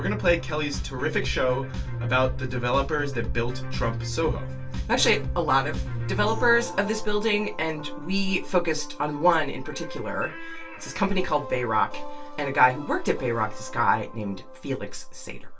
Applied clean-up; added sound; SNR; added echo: none; none; none; reverberation time 0.2 s.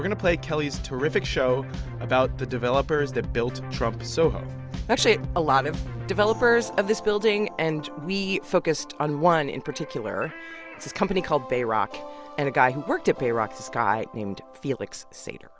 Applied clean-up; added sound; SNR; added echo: none; none; none; none.